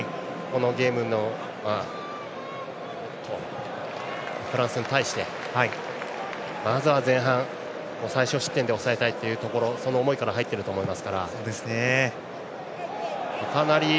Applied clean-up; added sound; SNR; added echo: none; none; none; none.